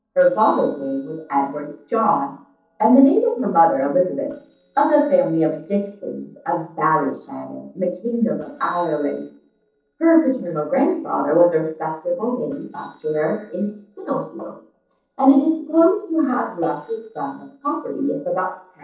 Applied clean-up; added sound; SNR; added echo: neural separator model SepFormer DNS4.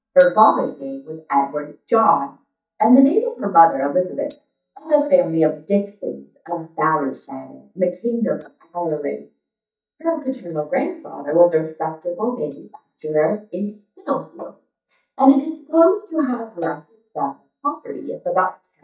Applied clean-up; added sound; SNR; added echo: neural mask model DeepFilterNet 3.